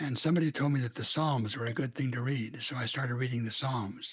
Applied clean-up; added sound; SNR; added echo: neural mask model Resemble Enhance denoiser.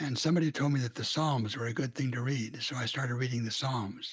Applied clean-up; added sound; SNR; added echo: none; none; none; none.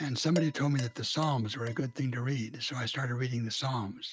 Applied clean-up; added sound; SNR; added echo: neural mask model RNNoise.